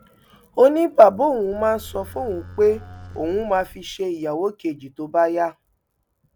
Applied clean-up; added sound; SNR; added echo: none; Livestock, farm animals, working animals; 19 dB; none.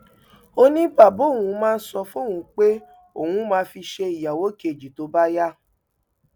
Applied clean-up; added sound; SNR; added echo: none; none; none; none.